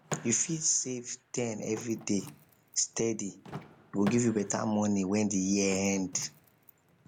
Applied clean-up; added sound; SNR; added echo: none; Door / Car; 16 dB; none.